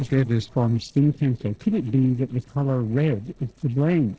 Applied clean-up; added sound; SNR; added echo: neural separator model SepFormer DNS4.